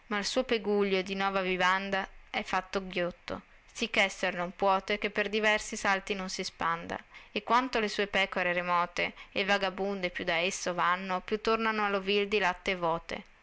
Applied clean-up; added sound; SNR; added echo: none; none; none; none.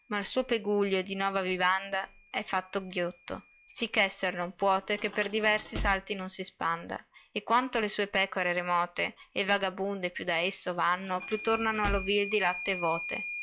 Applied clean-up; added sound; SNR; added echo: classical method log-MMSE.